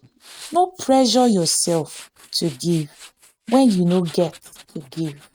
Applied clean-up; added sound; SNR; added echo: neural mask model RNNoise.